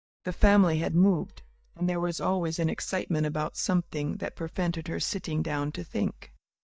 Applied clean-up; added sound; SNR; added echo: neural mask model DeepFilterNet 3.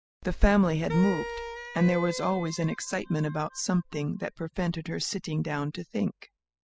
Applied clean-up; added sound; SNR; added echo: classical method spectral subtraction.